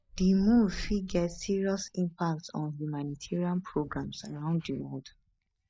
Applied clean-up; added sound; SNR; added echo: neural mask model DeepFilterNet 3.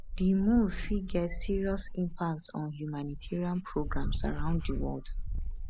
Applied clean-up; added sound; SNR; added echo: none; Dog; 2 dB; none.